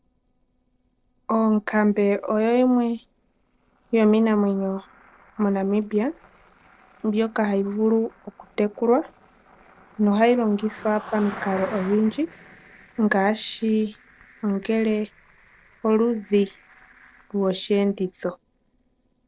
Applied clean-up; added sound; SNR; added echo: neural separator model SepFormer DNS4.